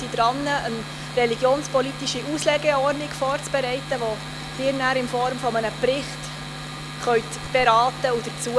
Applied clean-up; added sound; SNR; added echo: none; Hiss / Fire; 15 dB; none.